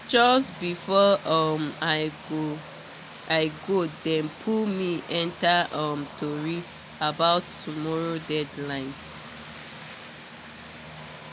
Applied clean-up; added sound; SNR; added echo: none; Vehicle; 15 dB; none.